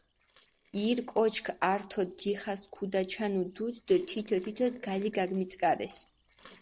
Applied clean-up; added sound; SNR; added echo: neural separator model SepFormer DNS4.